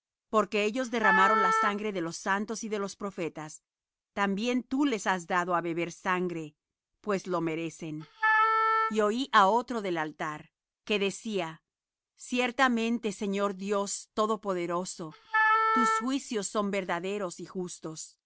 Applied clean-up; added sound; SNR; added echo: none; Wind instrument, woodwind instrument; -3 dB; none.